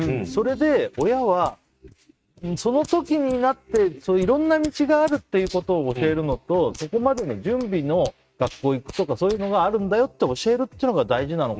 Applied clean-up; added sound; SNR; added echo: neural mask model RNNoise.